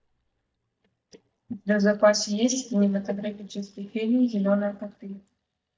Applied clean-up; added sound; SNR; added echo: neural mask model DeepFilterNet 3.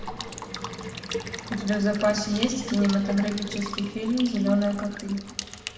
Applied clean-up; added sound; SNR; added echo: none; Water tap, faucet / Water / Liquid; 9 dB; reverberation time 0.9 s.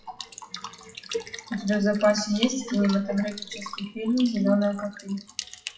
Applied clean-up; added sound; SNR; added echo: classical method WPE with log-MMSE.